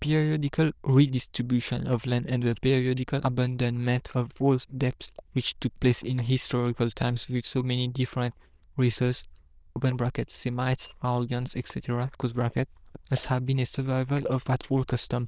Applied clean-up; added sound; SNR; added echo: neural diffusion model UNIVERSE++.